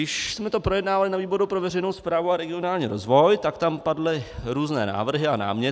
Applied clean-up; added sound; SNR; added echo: none; none; none; none.